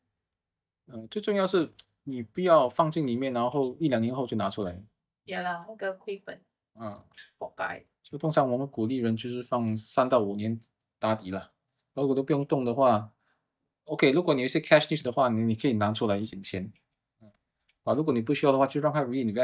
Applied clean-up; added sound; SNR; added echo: neural mask model DeepFilterNet 3.